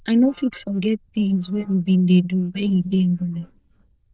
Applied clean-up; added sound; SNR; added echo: neural diffusion model UNIVERSE++.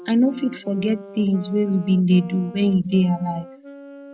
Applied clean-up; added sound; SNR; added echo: none; Wind instrument, woodwind instrument; 19 dB; none.